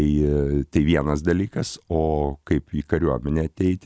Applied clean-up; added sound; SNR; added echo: none; none; none; none.